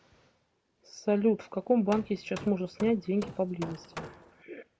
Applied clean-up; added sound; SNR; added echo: none; Hammer; 14 dB; none.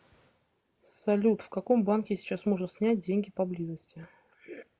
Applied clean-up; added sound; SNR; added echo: none; none; none; none.